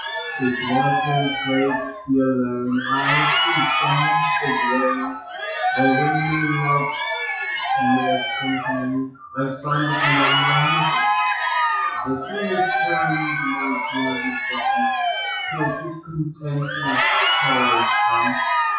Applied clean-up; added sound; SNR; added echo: classical method WPE with log-MMSE.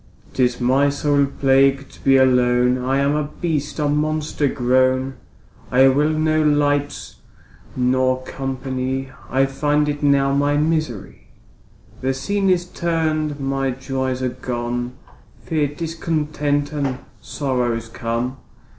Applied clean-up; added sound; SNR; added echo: none; none; none; none.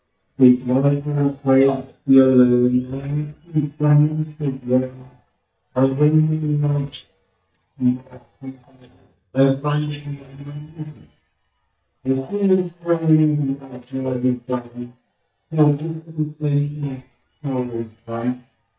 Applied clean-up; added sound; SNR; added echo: neural mask model DeepFilterNet 3.